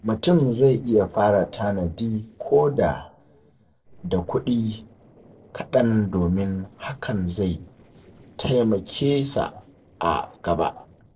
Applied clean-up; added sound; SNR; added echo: neural separator model SepFormer DNS4.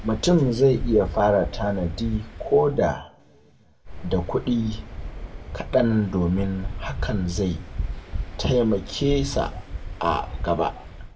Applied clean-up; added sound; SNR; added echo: none; Waves, surf; 8 dB; reverberation time 0.6 s.